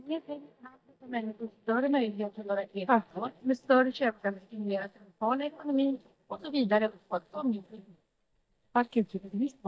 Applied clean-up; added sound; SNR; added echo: neural mask model DeepFilterNet 3.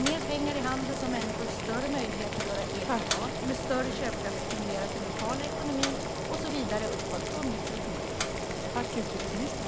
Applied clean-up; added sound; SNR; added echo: none; Boiling; -1 dB; none.